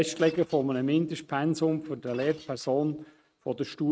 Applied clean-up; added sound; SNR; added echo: neural mask model RNNoise.